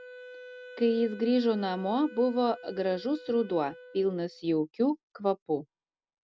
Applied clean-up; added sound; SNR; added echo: none; Wind instrument, woodwind instrument; 19 dB; none.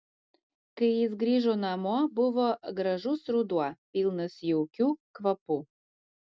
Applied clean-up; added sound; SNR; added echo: none; none; none; none.